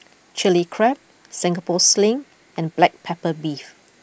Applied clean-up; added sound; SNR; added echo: none; none; none; none.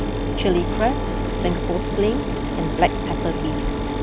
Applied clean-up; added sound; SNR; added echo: none; Mechanisms; -1 dB; none.